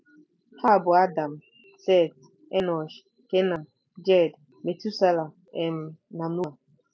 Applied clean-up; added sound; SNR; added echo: none; none; none; none.